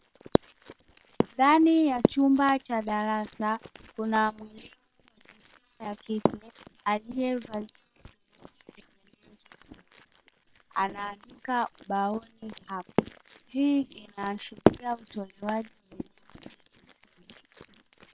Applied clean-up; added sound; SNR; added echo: neural separator model SepFormer WHAM!.